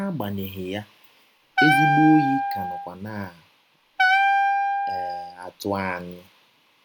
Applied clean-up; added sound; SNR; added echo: none; Wind instrument, woodwind instrument; -5 dB; none.